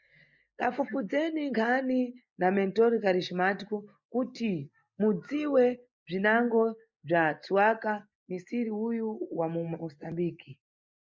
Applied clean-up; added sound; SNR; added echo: neural mask model Resemble Enhance denoiser.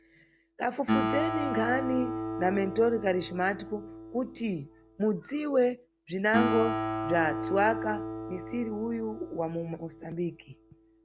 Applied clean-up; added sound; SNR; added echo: none; Acoustic guitar; 4 dB; none.